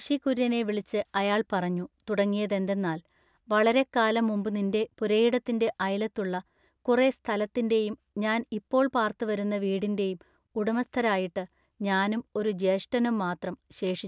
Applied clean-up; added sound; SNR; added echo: none; none; none; none.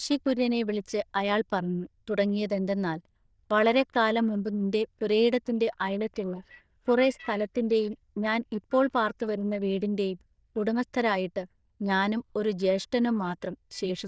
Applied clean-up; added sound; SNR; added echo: neural diffusion model UNIVERSE++.